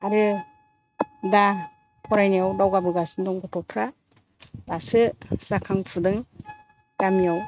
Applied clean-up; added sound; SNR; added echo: neural mask model RNNoise.